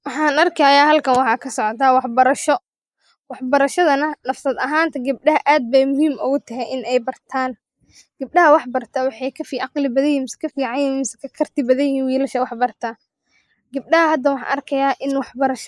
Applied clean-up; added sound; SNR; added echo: neural mask model Resemble Enhance denoiser.